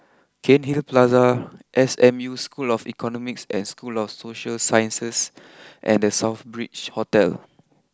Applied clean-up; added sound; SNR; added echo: none; none; none; none.